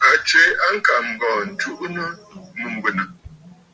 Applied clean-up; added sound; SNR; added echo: none; none; none; none.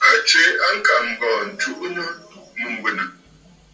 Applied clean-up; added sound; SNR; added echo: none; none; none; reverberation time 0.2 s.